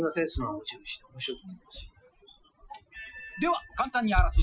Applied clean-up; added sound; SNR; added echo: classical method Wiener filter.